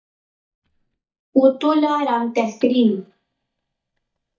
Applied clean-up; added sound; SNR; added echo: neural mask model DeepFilterNet 3.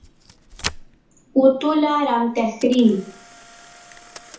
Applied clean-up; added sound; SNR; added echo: none; Camera; 17 dB; reverberation time 0.7 s.